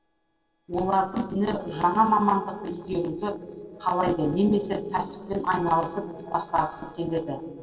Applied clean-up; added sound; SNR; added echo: neural separator model SepFormer DNS4.